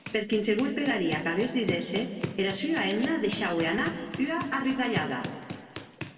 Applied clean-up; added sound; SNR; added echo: none; Run; 11 dB; reverberation time 1.9 s.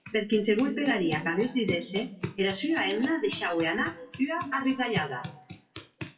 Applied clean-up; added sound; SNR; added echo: classical method WPE with log-MMSE.